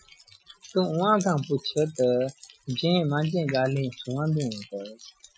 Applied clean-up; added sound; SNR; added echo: classical method Wiener filter.